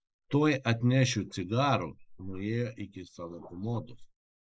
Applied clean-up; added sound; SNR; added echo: neural mask model Resemble Enhance denoiser.